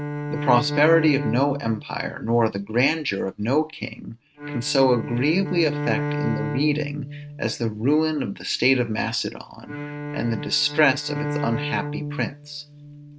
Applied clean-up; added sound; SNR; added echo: neural mask model RNNoise.